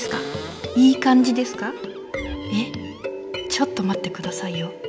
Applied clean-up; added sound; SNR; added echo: none; Cupboard open or close; 16 dB; none.